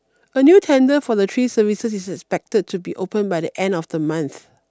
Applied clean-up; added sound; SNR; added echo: none; none; none; none.